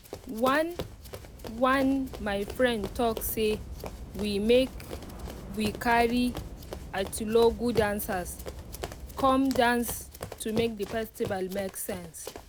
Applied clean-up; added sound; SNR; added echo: none; Run + Subway, metro, underground / Train; 11 dB; none.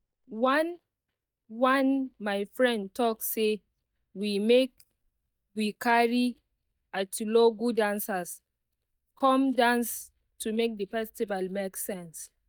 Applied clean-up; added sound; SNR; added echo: neural mask model DeepFilterNet 3.